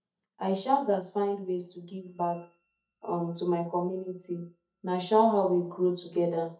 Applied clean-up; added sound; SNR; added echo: neural mask model DeepFilterNet 3.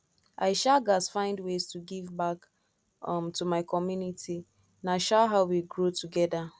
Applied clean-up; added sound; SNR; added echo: none; none; none; none.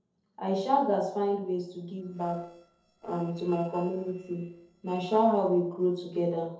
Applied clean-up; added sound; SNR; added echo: neural separator model SepFormer DNS4.